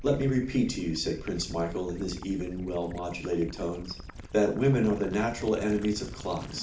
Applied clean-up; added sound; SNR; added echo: none; Gurgling / Liquid; 13 dB; reverberation time 0.4 s.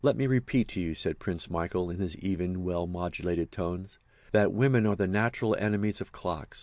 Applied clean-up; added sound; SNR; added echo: none; none; none; none.